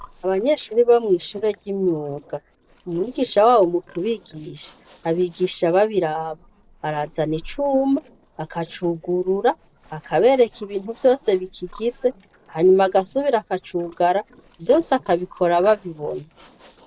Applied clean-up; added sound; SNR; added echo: neural separator model SepFormer DNS4.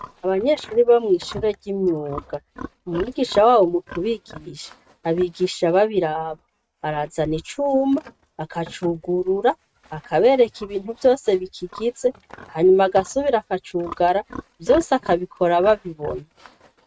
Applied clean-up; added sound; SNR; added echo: neural mask model RNNoise.